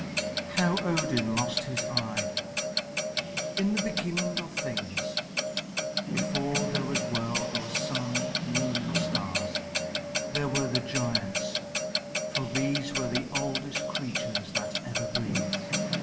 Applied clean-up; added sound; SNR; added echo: none; Clock; -3 dB; reverberation time 0.9 s.